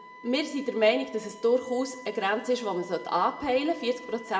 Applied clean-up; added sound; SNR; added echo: none; Wind instrument, woodwind instrument; 19 dB; reverberation time 0.6 s.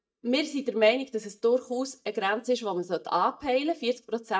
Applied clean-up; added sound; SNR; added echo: neural mask model DeepFilterNet 3.